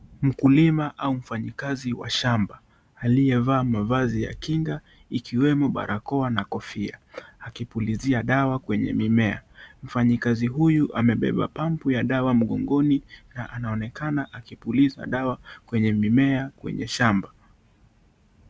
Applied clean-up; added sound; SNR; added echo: none; none; none; none.